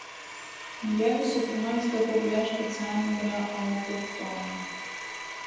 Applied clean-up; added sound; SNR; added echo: none; Domestic sounds, home sounds; 9 dB; reverberation time 1.1 s.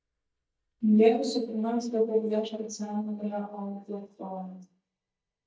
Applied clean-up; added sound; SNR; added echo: neural mask model DeepFilterNet 3.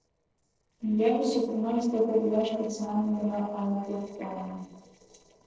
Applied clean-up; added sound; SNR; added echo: neural separator model SepFormer DNS4.